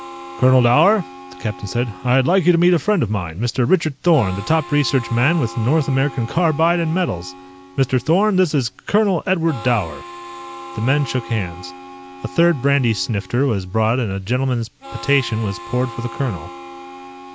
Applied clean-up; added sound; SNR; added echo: none; Harmonica; 17 dB; none.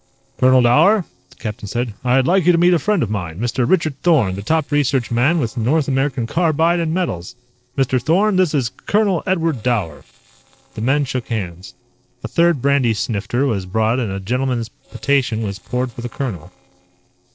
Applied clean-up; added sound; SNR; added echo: neural separator model SepFormer DNS4.